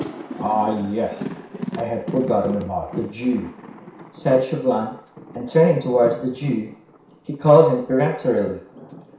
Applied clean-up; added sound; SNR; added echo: none; Thunder; 14 dB; reverberation time 0.6 s.